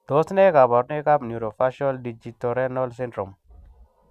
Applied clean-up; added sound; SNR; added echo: none; none; none; none.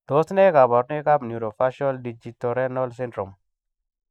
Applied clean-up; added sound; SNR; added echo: neural mask model Resemble Enhance denoiser.